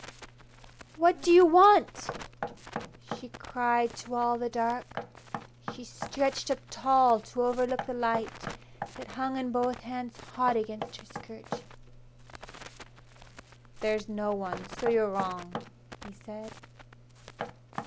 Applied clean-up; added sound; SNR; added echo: none; Crackle + Knock; 13 dB; none.